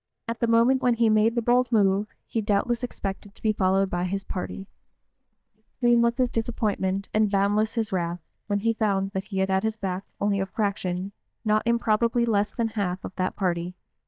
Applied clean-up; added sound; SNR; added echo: neural mask model DeepFilterNet 3.